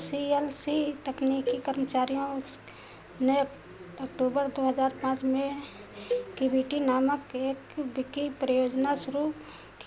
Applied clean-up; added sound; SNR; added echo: none; Cowbell; 9 dB; none.